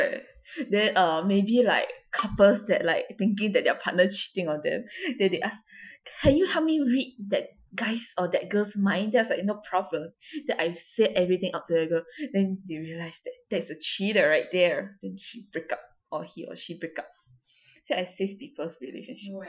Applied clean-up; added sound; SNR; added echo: classical method Wiener filter.